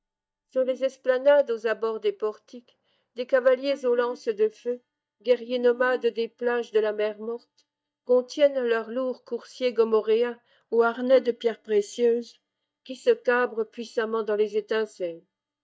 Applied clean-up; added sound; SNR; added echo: neural mask model DeepFilterNet 3.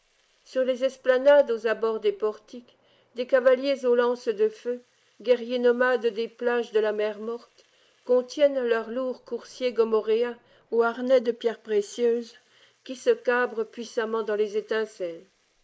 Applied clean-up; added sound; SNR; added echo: neural mask model Resemble Enhance denoiser.